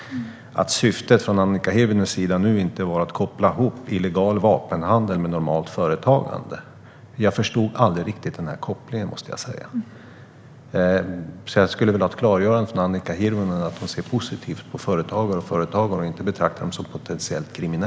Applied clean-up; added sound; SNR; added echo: none; none; none; none.